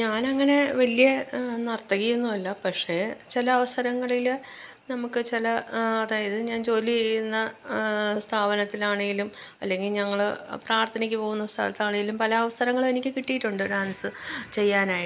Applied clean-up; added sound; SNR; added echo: none; none; none; none.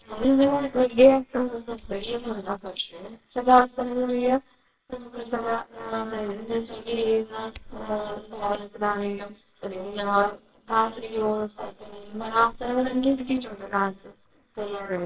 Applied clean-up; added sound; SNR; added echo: neural separator model SepFormer WHAMR!.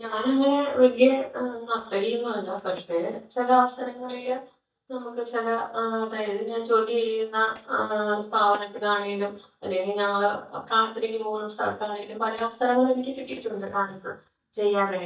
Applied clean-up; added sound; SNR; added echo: neural mask model DeepFilterNet 3.